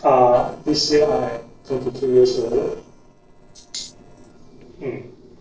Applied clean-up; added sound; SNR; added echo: neural separator model SepFormer DNS4.